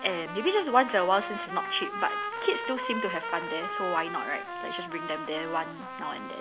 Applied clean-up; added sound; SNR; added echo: none; Trumpet; 6 dB; none.